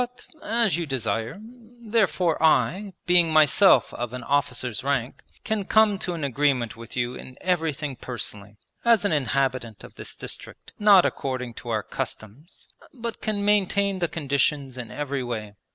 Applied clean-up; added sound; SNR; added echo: neural separator model SepFormer DNS4.